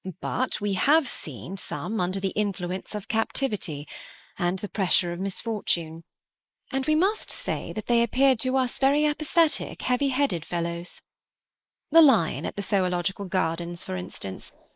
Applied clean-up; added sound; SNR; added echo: neural mask model Resemble Enhance denoiser.